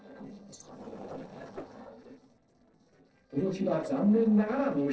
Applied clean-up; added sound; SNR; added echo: neural separator model SepFormer DNS4.